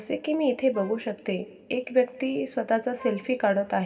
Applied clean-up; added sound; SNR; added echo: none; Wind instrument, woodwind instrument; 20 dB; reverberation time 2.1 s.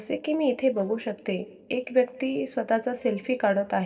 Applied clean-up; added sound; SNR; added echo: neural separator model SepFormer DNS4.